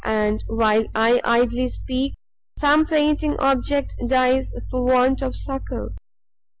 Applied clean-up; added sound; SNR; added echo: none; none; none; none.